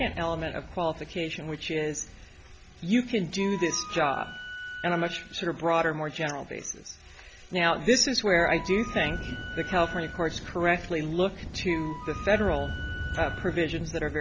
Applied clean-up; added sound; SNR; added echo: none; Thunder + Wind instrument, woodwind instrument; 10 dB; none.